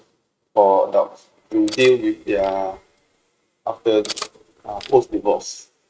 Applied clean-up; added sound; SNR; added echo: neural mask model RNNoise.